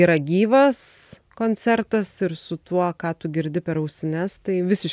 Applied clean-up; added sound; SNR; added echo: none; none; none; none.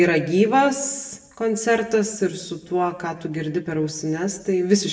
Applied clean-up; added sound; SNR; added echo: none; none; none; reverberation time 0.7 s.